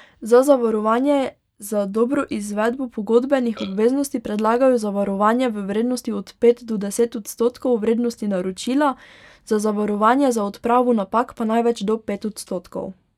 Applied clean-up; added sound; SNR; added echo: neural mask model DeepFilterNet 3.